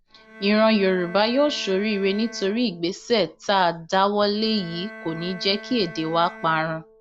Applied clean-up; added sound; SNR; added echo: none; Bowed string instrument; 18 dB; none.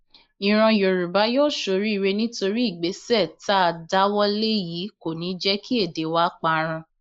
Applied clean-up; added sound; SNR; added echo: neural mask model Resemble Enhance denoiser.